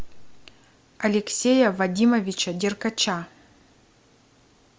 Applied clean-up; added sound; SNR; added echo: none; none; none; none.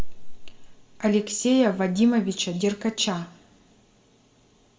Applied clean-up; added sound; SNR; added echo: none; none; none; reverberation time 0.6 s.